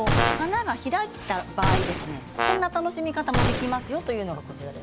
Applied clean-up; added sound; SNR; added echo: none; Brass instrument + Gunshot, gunfire; -1 dB; none.